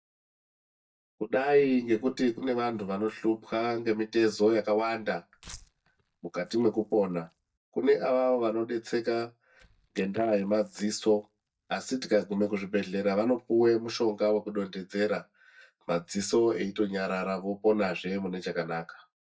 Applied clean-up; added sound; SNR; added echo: neural mask model DeepFilterNet 3.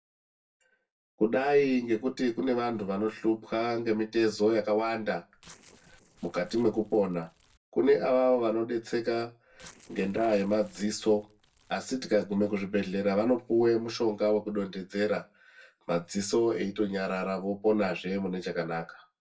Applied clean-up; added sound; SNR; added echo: neural separator model SepFormer DNS4.